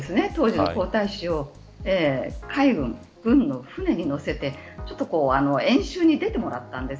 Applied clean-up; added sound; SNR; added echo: none; none; none; none.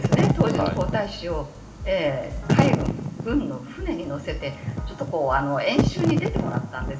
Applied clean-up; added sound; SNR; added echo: none; Wind / Fire; 0 dB; reverberation time 2.1 s.